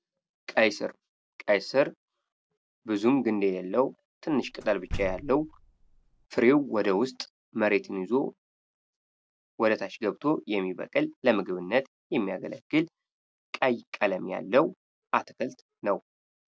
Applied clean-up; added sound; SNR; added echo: none; Slam; 11 dB; none.